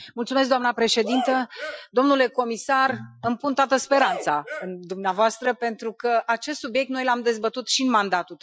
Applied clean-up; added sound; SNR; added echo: classical method Wiener filter.